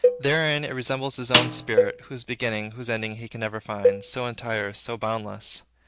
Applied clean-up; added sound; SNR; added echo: none; Snare drum + Cowbell; -2 dB; none.